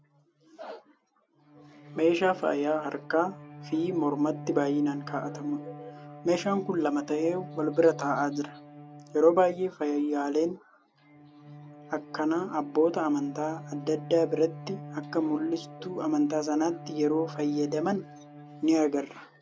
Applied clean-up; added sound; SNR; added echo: none; Bowed string instrument; 16 dB; none.